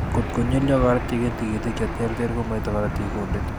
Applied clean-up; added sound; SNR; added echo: none; Engine / Aircraft; 3 dB; none.